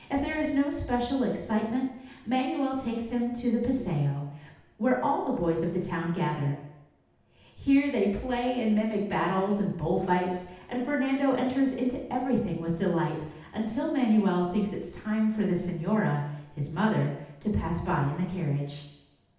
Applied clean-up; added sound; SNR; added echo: none; none; none; reverberation time 0.8 s.